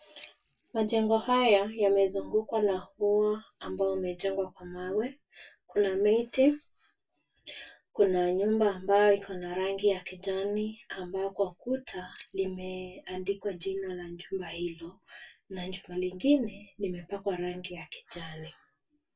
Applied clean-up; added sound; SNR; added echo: none; Bicycle bell; 7 dB; reverberation time 0.1 s.